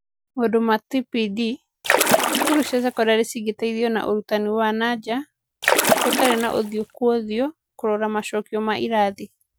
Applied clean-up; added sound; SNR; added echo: none; Splash, splatter; -2 dB; none.